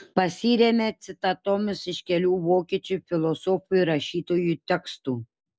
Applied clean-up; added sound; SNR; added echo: none; none; none; none.